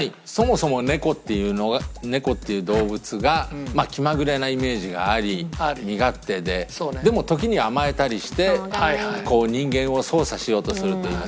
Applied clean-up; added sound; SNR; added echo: none; none; none; none.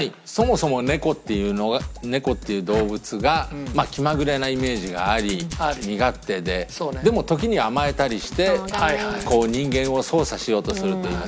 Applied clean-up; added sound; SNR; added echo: none; Hands; 18 dB; none.